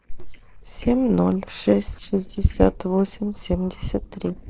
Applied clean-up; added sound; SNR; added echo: neural separator model SepFormer DNS4.